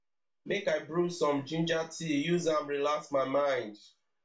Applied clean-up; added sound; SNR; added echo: none; none; none; reverberation time 0.3 s.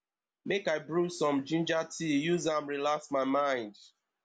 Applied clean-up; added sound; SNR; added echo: none; none; none; none.